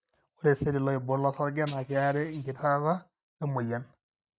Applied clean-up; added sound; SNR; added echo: neural mask model RNNoise.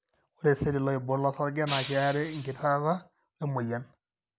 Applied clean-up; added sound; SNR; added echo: none; Shatter; 10 dB; none.